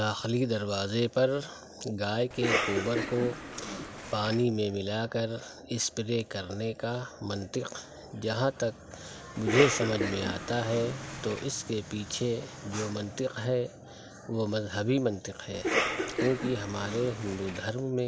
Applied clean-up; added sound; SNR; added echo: none; Cough; 2 dB; none.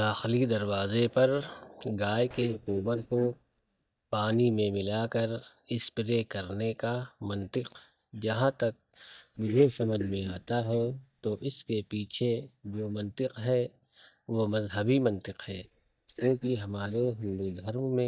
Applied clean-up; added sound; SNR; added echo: neural mask model DeepFilterNet 3.